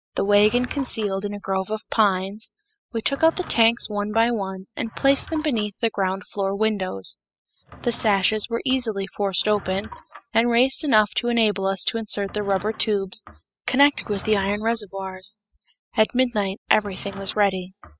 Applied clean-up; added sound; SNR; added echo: classical method spectral subtraction.